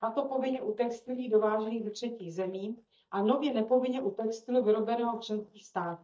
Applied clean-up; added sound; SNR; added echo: neural mask model DeepFilterNet 3.